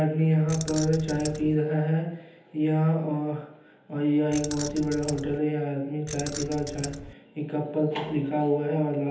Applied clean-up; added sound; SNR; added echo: none; Keys jangling; 11 dB; reverberation time 1.3 s.